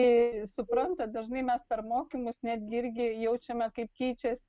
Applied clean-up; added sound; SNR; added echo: none; none; none; none.